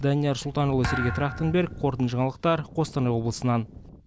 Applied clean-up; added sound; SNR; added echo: none; Thump, thud; 9 dB; none.